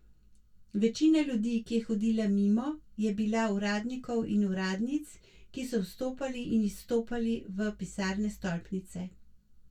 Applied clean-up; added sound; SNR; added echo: none; none; none; reverberation time 0.1 s.